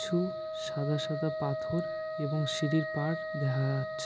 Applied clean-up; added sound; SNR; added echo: none; Wind instrument, woodwind instrument; 4 dB; none.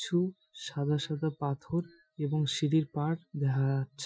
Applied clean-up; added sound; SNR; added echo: classical method Wiener filter.